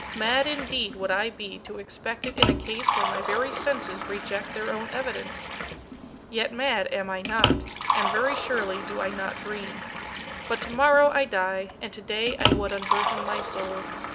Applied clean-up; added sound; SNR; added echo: none; Liquid; 2 dB; none.